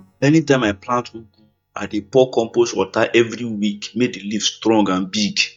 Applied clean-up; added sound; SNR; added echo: neural mask model DeepFilterNet 3.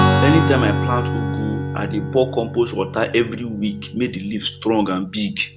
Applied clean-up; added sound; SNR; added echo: none; Strum; 1 dB; none.